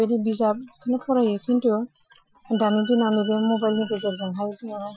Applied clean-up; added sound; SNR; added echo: classical method Wiener filter.